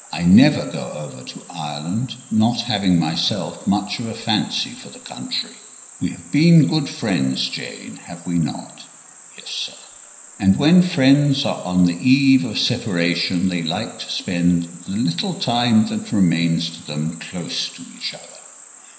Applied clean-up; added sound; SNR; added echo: none; Cricket; 20 dB; reverberation time 0.9 s.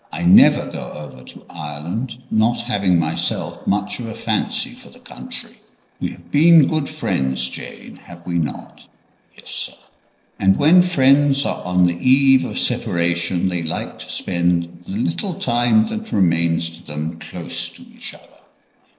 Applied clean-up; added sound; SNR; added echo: neural separator model SepFormer DNS4.